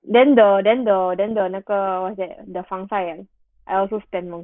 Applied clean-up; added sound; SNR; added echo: neural mask model Resemble Enhance denoiser.